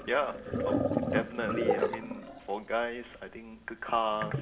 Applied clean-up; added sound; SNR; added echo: none; Sink (filling or washing); 0 dB; reverberation time 0.5 s.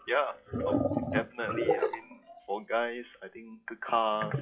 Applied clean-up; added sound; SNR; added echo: classical method WPE with log-MMSE.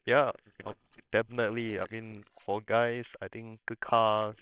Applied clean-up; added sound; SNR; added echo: neural separator model SepFormer WHAMR!.